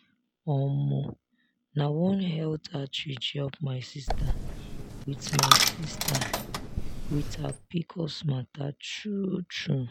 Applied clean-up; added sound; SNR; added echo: none; Coin (dropping); -3 dB; none.